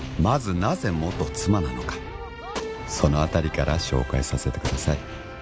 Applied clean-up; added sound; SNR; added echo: none; Gunshot, gunfire + Splash, splatter; 16 dB; none.